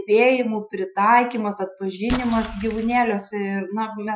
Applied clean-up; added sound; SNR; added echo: classical method Wiener filter.